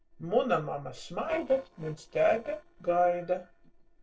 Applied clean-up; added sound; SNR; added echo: neural separator model SepFormer DNS4.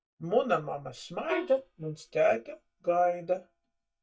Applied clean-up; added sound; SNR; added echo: neural mask model DeepFilterNet 3.